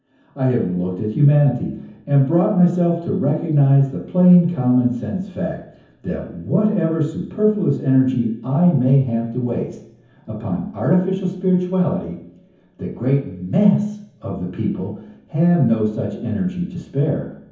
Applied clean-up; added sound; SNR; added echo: none; none; none; reverberation time 0.7 s.